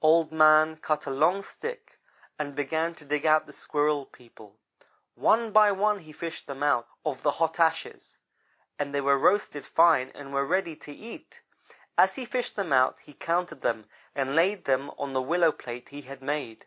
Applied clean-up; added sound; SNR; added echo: none; none; none; none.